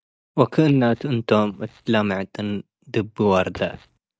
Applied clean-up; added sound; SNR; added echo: neural mask model DeepFilterNet 3.